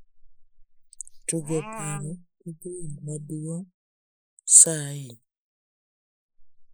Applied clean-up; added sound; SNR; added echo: neural mask model Resemble Enhance denoiser.